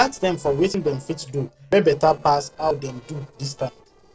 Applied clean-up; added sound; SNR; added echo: neural separator model SepFormer DNS4.